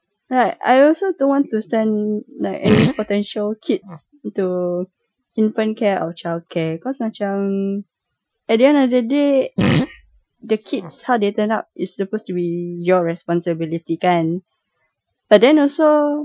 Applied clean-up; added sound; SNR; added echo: classical method Wiener filter.